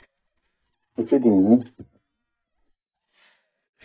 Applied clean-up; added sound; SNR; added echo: neural mask model DeepFilterNet 3.